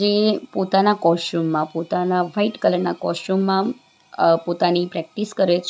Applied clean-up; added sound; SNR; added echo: none; none; none; none.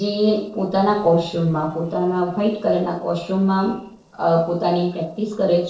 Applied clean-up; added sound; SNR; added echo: neural separator model SepFormer DNS4.